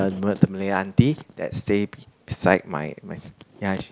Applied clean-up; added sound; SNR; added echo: none; none; none; none.